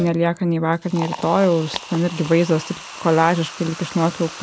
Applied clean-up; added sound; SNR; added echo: none; Liquid; 15 dB; none.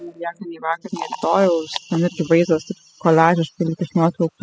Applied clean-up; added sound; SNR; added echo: classical method spectral subtraction.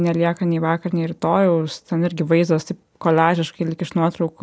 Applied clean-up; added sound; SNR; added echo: none; none; none; none.